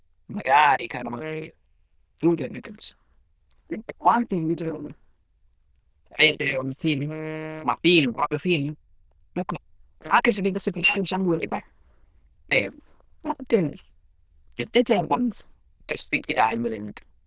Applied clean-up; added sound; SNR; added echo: neural diffusion model UNIVERSE++.